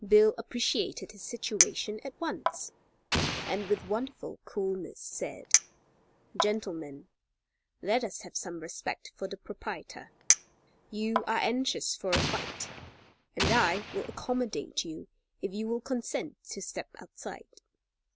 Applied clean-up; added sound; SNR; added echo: none; Chink, clink + Explosion; 0 dB; none.